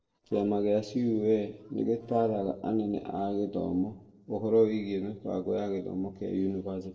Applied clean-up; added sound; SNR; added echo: neural separator model SepFormer DNS4.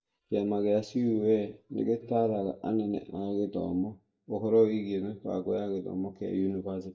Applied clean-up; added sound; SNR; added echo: neural mask model DeepFilterNet 3.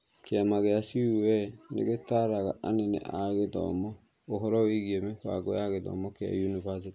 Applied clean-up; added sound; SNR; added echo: none; none; none; none.